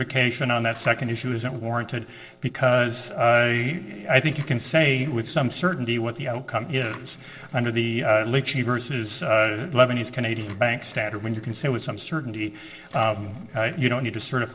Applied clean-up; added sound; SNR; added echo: neural separator model SepFormer DNS4.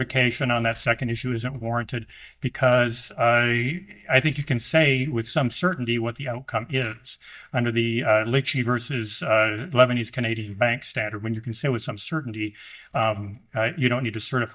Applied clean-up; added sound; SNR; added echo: neural mask model DeepFilterNet 3.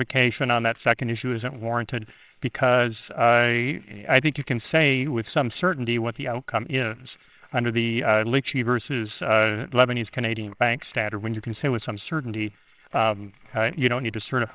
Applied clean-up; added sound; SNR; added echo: neural separator model SepFormer WHAMR!.